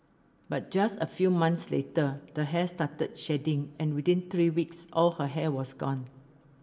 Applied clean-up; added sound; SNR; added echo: none; none; none; reverberation time 1.8 s.